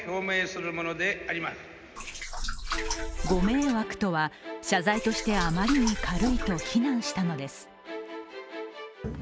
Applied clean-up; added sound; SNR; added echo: none; Liquid; 3 dB; none.